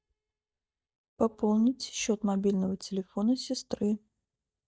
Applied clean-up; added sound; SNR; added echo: neural mask model DeepFilterNet 3.